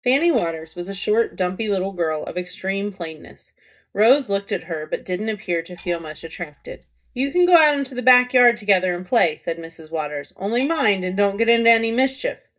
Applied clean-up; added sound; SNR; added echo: neural mask model DeepFilterNet 3.